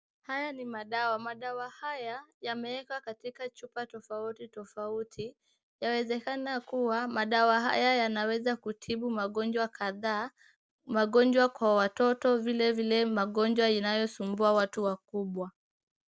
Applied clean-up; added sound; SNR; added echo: none; none; none; none.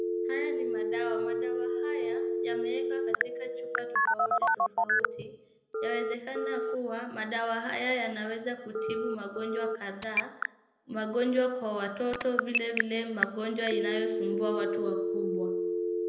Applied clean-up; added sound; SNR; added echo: none; Telephone; -3 dB; reverberation time 0.7 s.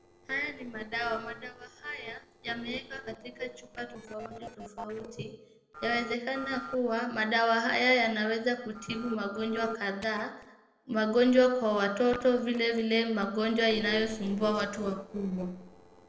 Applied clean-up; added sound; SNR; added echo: neural separator model SepFormer DNS4.